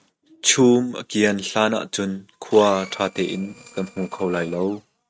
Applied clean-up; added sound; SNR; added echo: neural mask model RNNoise.